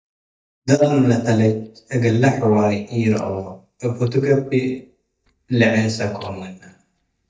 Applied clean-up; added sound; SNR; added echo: neural mask model DeepFilterNet 3.